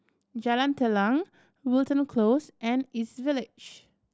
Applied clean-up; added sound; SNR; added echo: none; none; none; none.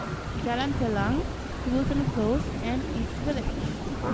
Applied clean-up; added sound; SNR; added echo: none; Fowl; 0 dB; none.